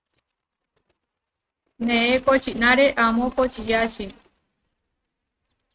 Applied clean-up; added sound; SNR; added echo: neural mask model RNNoise.